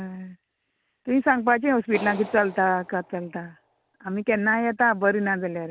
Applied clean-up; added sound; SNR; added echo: none; Clapping; 20 dB; none.